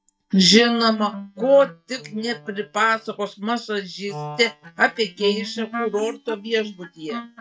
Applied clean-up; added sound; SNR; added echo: neural mask model DeepFilterNet 3.